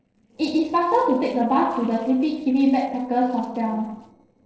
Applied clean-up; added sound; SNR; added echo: neural separator model SepFormer DNS4.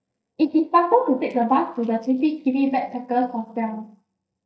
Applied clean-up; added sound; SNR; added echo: neural mask model DeepFilterNet 3.